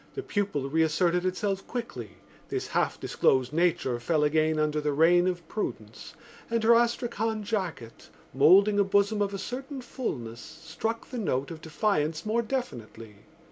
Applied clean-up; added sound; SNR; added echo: none; none; none; none.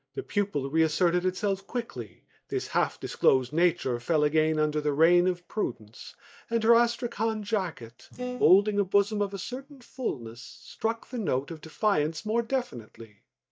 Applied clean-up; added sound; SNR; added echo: neural mask model DeepFilterNet 3.